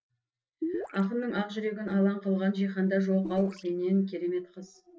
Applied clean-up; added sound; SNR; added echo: neural separator model SepFormer DNS4.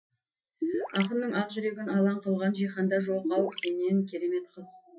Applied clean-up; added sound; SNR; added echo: classical method WPE with log-MMSE.